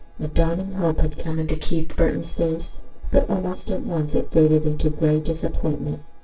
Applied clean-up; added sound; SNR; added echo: neural separator model SepFormer DNS4.